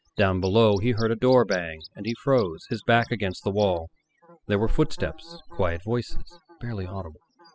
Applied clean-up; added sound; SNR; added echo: classical method spectral subtraction.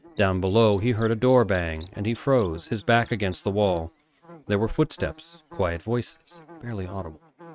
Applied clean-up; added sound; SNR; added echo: neural mask model RNNoise.